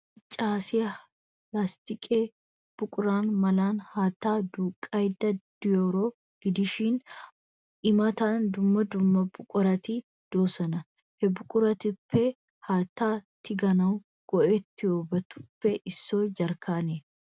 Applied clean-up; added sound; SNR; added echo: none; none; none; none.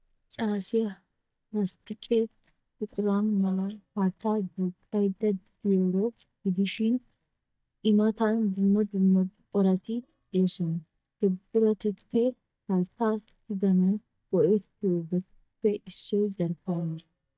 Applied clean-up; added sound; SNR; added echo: neural mask model DeepFilterNet 3.